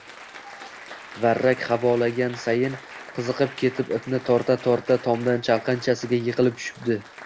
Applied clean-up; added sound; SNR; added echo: none; Applause; 17 dB; none.